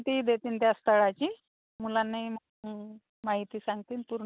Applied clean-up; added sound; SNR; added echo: none; none; none; none.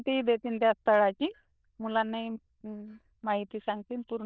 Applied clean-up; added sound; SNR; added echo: neural diffusion model UNIVERSE++.